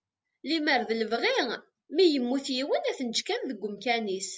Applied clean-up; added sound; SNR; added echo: none; none; none; none.